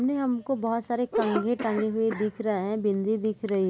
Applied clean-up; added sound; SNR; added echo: none; Cough; 10 dB; none.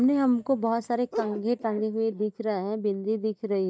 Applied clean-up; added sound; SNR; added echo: neural mask model DeepFilterNet 3.